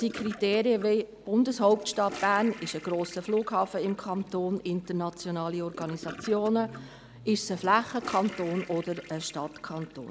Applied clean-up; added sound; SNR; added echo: none; Toilet flush / Gurgling; 18 dB; none.